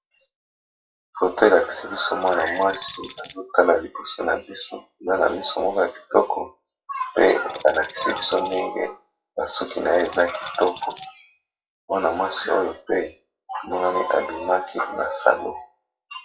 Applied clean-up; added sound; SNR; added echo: classical method WPE with log-MMSE.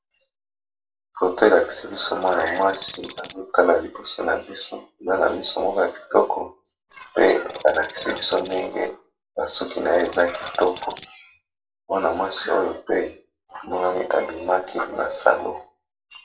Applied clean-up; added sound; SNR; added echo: neural separator model SepFormer DNS4.